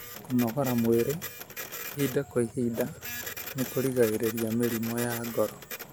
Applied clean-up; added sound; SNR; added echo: none; Printer; 10 dB; none.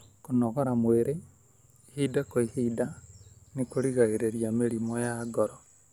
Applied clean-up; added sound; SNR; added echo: none; none; none; none.